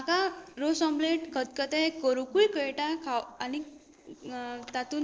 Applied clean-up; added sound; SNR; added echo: neural separator model SepFormer DNS4.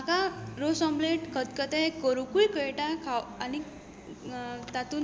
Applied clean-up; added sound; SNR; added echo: none; Acoustic guitar; 18 dB; none.